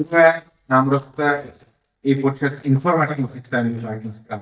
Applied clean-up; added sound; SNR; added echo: neural mask model DeepFilterNet 3.